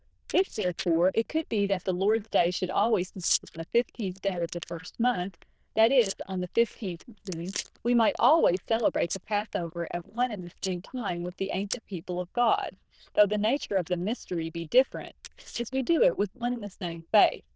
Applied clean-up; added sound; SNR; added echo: neural diffusion model UNIVERSE++.